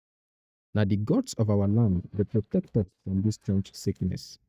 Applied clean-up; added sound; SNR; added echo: neural mask model DeepFilterNet 3.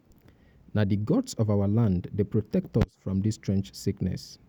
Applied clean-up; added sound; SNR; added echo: none; none; none; none.